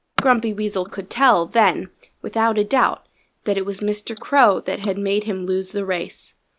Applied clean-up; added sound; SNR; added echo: neural mask model Resemble Enhance denoiser.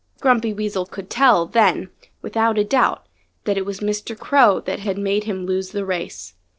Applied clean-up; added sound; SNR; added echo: neural separator model SepFormer DNS4.